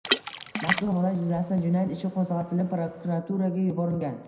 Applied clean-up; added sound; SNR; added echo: none; Water / Splash, splatter; 7 dB; reverberation time 0.8 s.